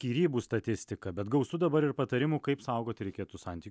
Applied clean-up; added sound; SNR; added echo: none; none; none; none.